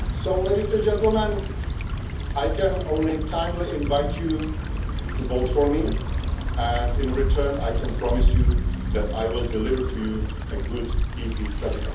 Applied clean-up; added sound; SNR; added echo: none; Stream / Trickle, dribble / Traffic noise, roadway noise; -2 dB; reverberation time 0.7 s.